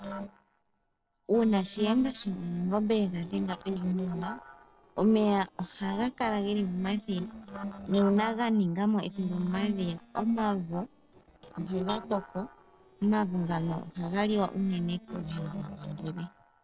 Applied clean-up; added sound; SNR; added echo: neural separator model SepFormer DNS4.